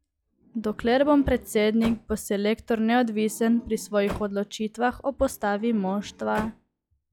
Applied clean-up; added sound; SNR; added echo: classical method log-MMSE.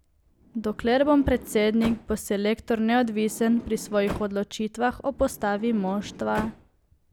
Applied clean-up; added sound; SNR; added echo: none; Sliding door; 15 dB; none.